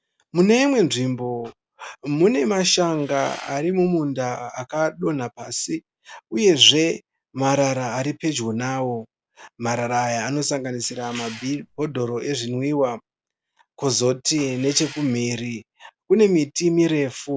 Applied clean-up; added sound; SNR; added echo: none; Engine; 19 dB; none.